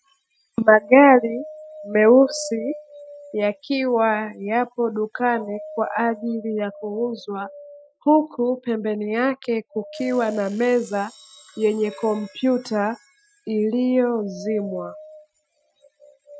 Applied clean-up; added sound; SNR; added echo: classical method Wiener filter.